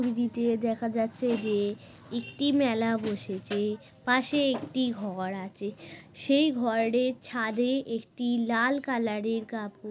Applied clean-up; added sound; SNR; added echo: none; none; none; none.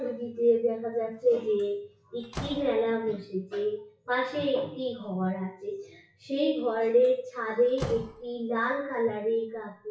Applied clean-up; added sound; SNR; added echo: classical method WPE with log-MMSE.